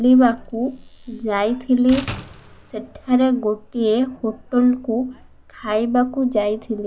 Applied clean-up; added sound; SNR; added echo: none; Slam; 20 dB; none.